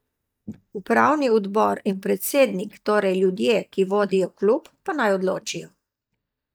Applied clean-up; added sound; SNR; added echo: neural mask model DeepFilterNet 3.